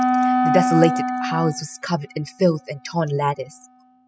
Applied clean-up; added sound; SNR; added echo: classical method spectral subtraction.